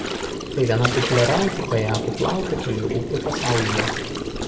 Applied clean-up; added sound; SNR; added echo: none; Gurgling; 3 dB; reverberation time 1.5 s.